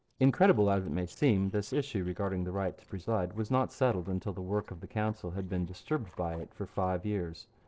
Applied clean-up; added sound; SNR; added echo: neural separator model SepFormer DNS4.